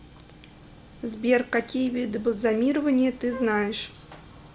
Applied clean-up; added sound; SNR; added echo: none; Wind instrument, woodwind instrument; 15 dB; none.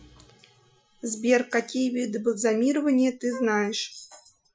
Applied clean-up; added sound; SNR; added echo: classical method Wiener filter.